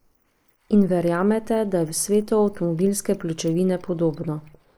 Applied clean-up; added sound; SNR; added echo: neural mask model Resemble Enhance denoiser.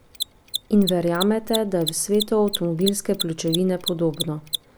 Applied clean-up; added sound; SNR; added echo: none; Mechanisms; 9 dB; none.